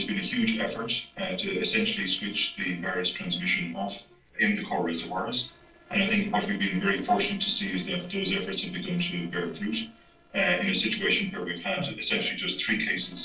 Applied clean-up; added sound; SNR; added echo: neural separator model SepFormer DNS4.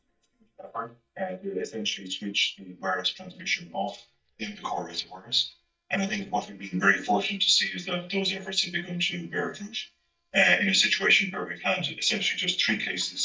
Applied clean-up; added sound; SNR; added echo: neural mask model DeepFilterNet 3.